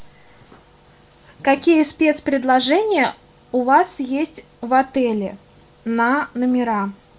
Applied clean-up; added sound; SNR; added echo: none; none; none; none.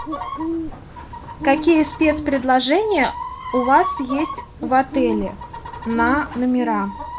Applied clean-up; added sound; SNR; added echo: none; Chicken, rooster + Bird; 8 dB; none.